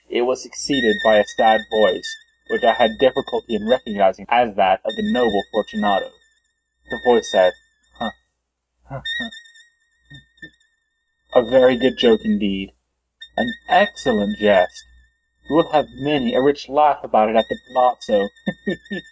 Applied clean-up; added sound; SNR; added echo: neural mask model RNNoise.